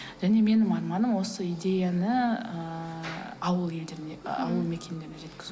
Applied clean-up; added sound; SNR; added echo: none; none; none; none.